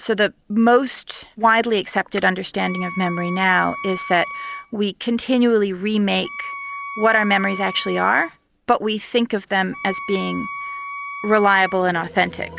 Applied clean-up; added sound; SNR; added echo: none; Wind instrument, woodwind instrument; 12 dB; none.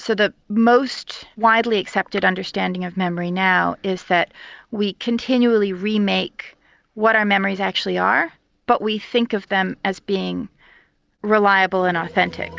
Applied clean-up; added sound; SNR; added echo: none; none; none; none.